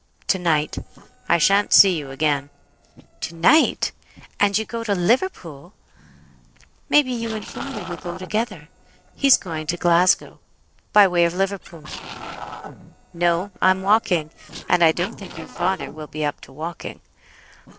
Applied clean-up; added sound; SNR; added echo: neural separator model SepFormer DNS4.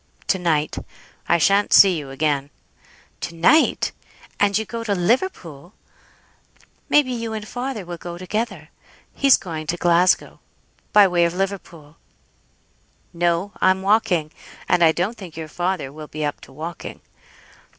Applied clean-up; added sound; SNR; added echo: none; none; none; none.